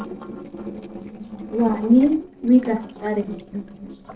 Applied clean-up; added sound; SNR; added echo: neural separator model SepFormer DNS4.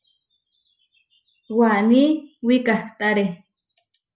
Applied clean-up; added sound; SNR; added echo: none; none; none; none.